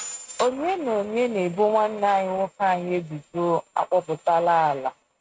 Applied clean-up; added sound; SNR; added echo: neural mask model RNNoise.